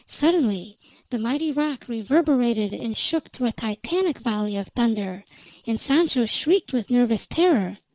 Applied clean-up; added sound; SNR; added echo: none; none; none; none.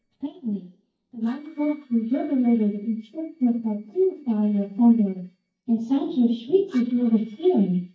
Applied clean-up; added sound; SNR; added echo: neural mask model DeepFilterNet 3.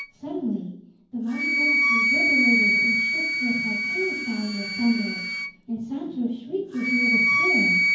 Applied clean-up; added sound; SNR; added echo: none; Wind instrument, woodwind instrument; -4 dB; reverberation time 0.9 s.